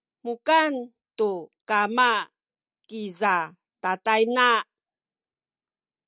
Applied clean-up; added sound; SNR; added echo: none; none; none; none.